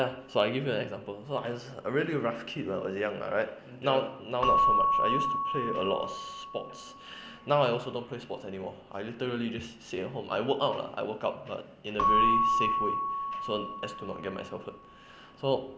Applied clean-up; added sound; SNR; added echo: none; Keyboard (musical) / Bell; 0 dB; none.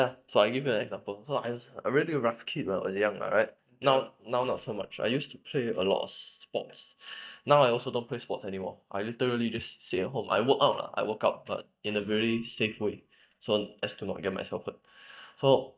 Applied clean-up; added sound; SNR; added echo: neural mask model DeepFilterNet 3.